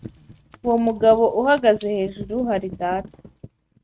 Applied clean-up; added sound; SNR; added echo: neural mask model RNNoise.